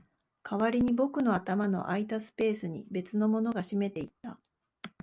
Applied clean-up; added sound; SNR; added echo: none; none; none; none.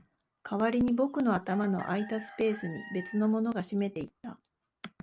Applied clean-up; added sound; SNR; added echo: none; Doorbell + Chicken, rooster; 17 dB; none.